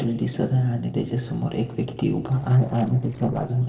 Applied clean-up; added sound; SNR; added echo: neural separator model SepFormer DNS4.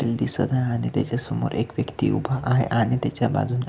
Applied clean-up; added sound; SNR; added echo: none; none; none; none.